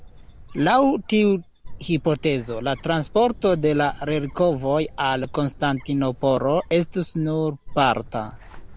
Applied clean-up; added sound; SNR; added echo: none; Bird; 17 dB; none.